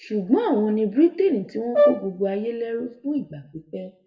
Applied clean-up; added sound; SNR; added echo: none; Brass instrument; 0 dB; reverberation time 0.5 s.